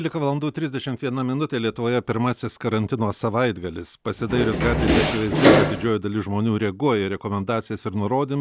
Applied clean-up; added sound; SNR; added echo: none; Door; -4 dB; none.